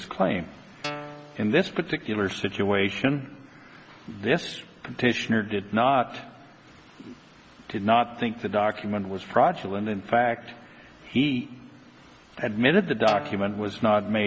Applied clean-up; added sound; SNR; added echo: none; Guitar; 12 dB; none.